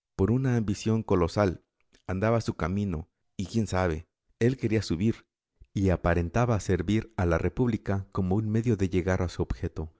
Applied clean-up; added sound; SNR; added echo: none; none; none; none.